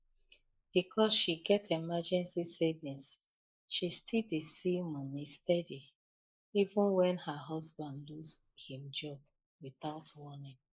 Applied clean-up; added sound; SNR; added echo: neural mask model Resemble Enhance denoiser.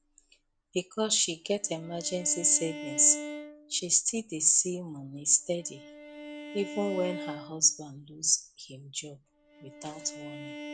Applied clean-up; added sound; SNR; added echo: none; Bowed string instrument; 13 dB; none.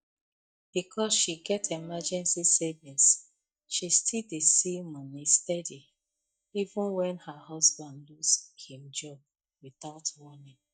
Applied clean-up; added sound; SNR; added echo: neural mask model DeepFilterNet 3.